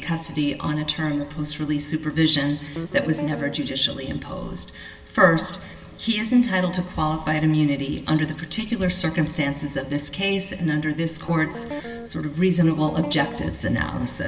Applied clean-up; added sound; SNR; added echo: none; Guitar; 10 dB; reverberation time 1.9 s.